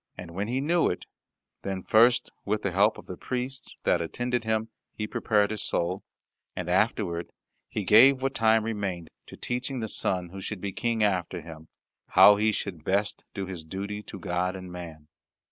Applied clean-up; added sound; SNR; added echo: neural mask model Resemble Enhance denoiser.